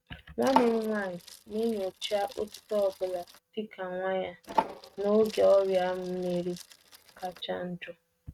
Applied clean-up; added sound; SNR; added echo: neural mask model RNNoise.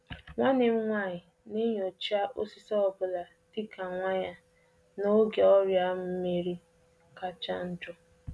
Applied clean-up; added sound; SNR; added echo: none; none; none; none.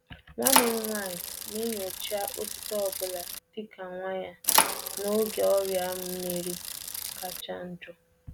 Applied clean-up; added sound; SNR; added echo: none; Bicycle; -2 dB; none.